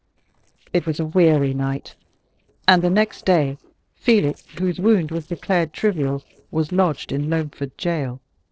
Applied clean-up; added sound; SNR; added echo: neural separator model SepFormer DNS4.